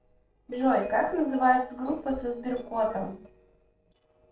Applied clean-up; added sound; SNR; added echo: neural separator model SepFormer DNS4.